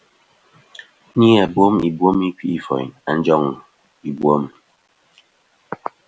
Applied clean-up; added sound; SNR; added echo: none; none; none; none.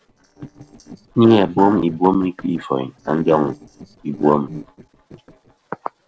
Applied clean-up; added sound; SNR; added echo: neural separator model SepFormer DNS4.